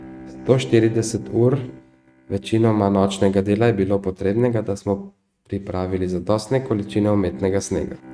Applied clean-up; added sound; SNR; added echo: neural mask model RNNoise.